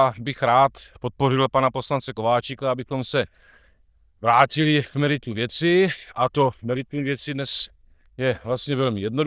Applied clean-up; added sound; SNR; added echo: neural diffusion model UNIVERSE++.